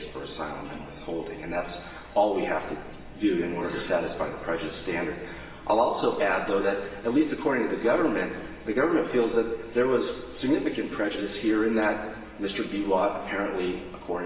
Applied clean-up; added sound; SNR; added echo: none; none; none; reverberation time 1.3 s.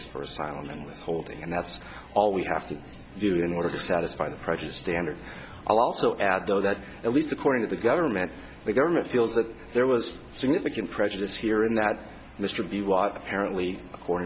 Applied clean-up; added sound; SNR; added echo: none; none; none; none.